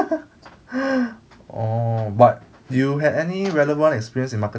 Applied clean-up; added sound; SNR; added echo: none; none; none; none.